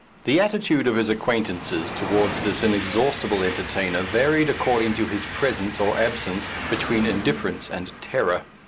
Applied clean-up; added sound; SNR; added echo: none; Train; 9 dB; none.